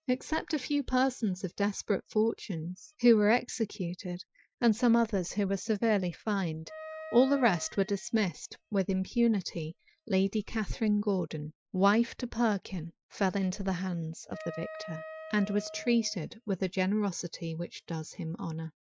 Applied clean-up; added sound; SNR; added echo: classical method Wiener filter.